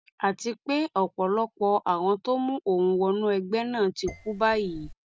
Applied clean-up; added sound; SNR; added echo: none; Dishes, pots, and pans; 17 dB; none.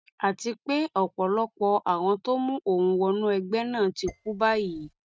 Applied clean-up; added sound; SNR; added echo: neural mask model RNNoise.